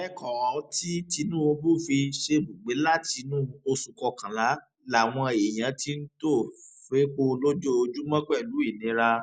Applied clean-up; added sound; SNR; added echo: none; none; none; none.